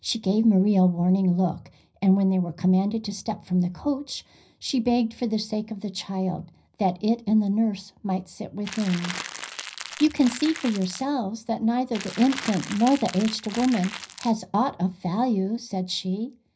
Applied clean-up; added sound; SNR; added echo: none; Crackle; 12 dB; reverberation time 0.4 s.